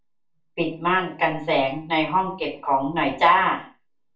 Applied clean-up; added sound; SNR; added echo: none; none; none; reverberation time 0.3 s.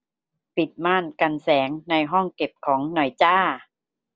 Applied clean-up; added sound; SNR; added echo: none; none; none; none.